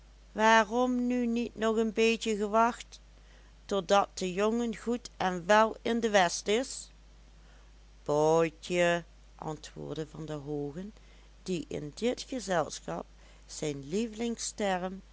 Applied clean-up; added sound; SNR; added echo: none; none; none; none.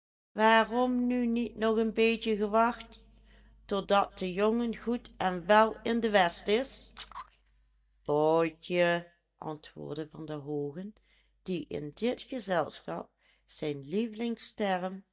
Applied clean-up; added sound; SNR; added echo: neural mask model DeepFilterNet 3.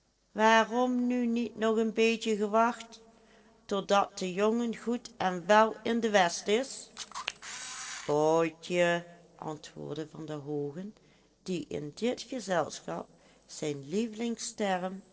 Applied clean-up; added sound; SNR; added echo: neural separator model SepFormer DNS4.